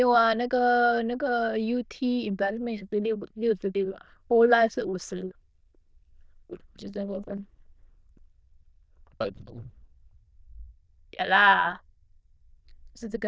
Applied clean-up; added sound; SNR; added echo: neural diffusion model UNIVERSE++.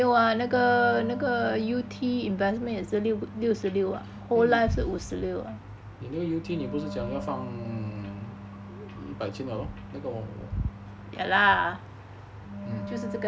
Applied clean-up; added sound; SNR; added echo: none; Wind instrument, woodwind instrument; 14 dB; none.